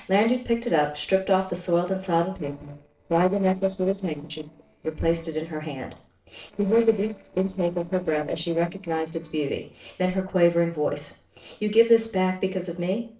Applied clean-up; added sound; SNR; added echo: neural separator model SepFormer DNS4.